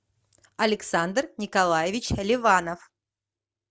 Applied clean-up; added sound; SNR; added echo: none; none; none; none.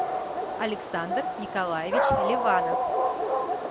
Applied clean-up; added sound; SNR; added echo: none; Dog; -5 dB; none.